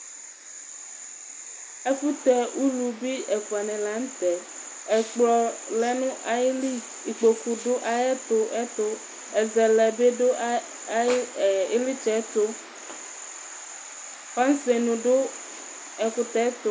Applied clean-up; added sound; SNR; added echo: none; none; none; none.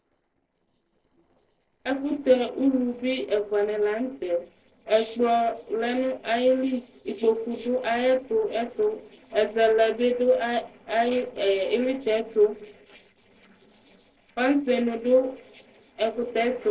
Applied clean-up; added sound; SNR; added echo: neural separator model SepFormer DNS4.